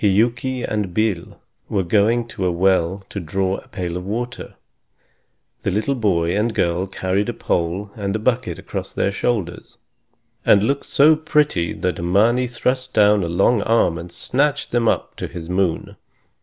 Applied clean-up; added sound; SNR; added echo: none; none; none; none.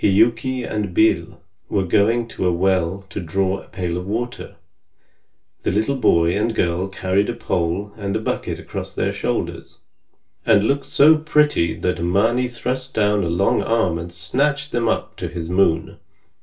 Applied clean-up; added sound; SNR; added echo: none; none; none; reverberation time 0.2 s.